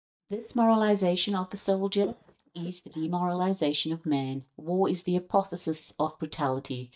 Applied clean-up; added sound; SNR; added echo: neural mask model DeepFilterNet 3.